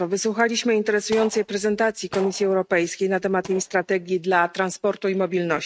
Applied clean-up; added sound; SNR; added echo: neural mask model RNNoise.